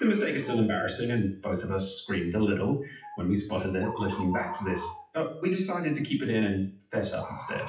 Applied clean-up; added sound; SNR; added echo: classical method WPE with log-MMSE.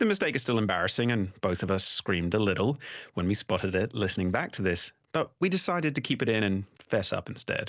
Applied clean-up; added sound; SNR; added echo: none; none; none; none.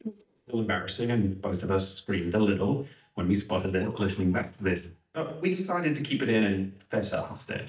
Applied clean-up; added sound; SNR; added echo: neural mask model DeepFilterNet 3.